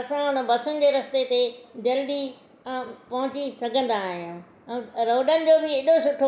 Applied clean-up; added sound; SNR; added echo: none; none; none; none.